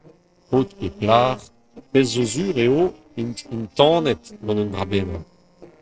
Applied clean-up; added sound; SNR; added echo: neural separator model SepFormer DNS4.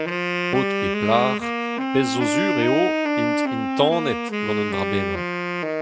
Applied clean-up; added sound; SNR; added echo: none; Wind instrument, woodwind instrument; -1 dB; none.